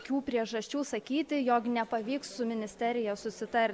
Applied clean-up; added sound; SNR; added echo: none; none; none; none.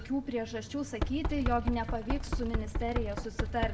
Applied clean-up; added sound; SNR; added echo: none; Knock; 0 dB; reverberation time 0.4 s.